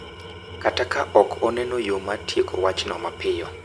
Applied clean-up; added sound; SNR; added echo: none; Tools; 14 dB; none.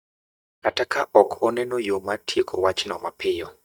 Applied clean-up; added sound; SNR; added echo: neural mask model DeepFilterNet 3.